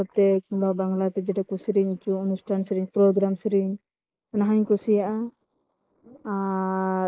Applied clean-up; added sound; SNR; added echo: neural mask model Resemble Enhance denoiser.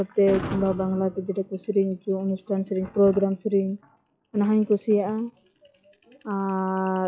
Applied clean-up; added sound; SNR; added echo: classical method log-MMSE.